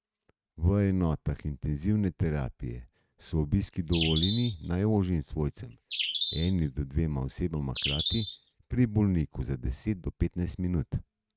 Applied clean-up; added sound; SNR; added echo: neural mask model RNNoise.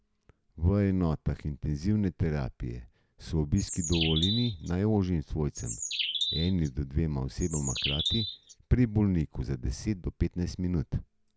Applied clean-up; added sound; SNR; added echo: none; Bird; 4 dB; none.